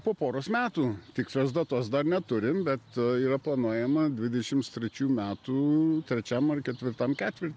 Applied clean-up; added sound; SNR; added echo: none; none; none; none.